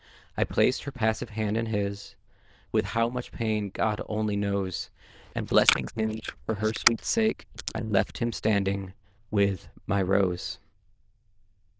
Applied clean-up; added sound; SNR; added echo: neural diffusion model UNIVERSE++.